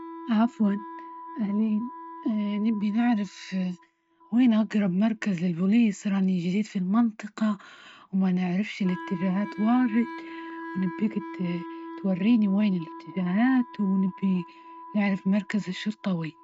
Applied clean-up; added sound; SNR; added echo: neural mask model RNNoise.